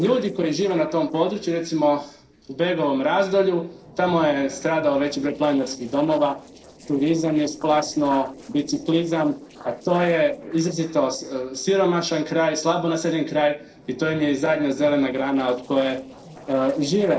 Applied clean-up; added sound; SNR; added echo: neural separator model SepFormer DNS4.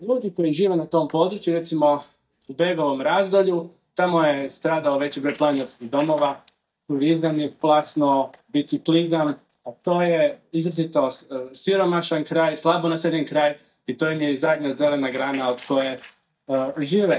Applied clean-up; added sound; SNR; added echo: neural mask model DeepFilterNet 3.